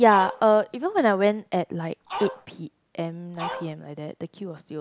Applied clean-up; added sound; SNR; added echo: none; Dog; 9 dB; none.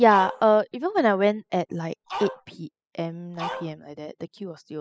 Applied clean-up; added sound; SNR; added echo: classical method spectral subtraction.